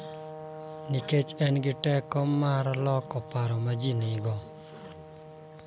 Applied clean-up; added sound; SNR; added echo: none; Brass instrument; 14 dB; none.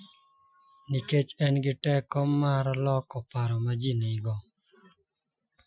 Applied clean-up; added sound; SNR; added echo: classical method Wiener filter.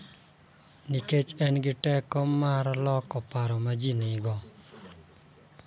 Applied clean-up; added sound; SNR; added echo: none; none; none; none.